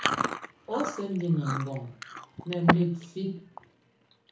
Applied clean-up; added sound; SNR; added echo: none; Chewing, mastication; 2 dB; reverberation time 0.6 s.